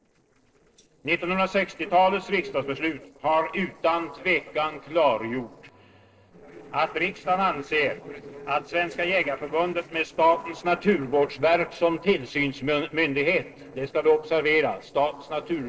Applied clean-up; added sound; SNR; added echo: neural separator model SepFormer DNS4.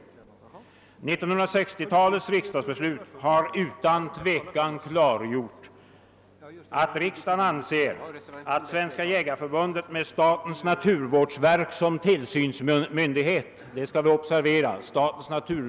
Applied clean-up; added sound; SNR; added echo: none; none; none; none.